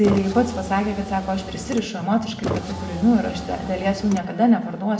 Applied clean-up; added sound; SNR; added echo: none; Car; 9 dB; reverberation time 1.0 s.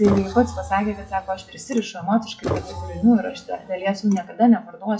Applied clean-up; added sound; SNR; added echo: classical method WPE with log-MMSE.